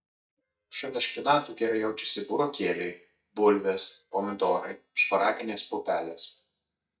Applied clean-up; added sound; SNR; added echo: neural mask model DeepFilterNet 3.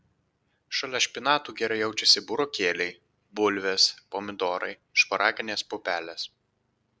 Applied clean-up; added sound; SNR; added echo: none; none; none; none.